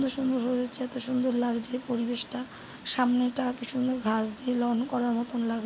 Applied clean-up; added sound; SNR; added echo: none; none; none; none.